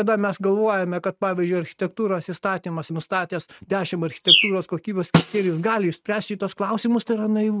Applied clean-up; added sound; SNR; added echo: neural mask model RNNoise.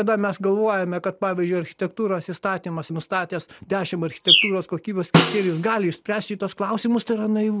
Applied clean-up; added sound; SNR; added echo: none; Bird + Snare drum; -1 dB; none.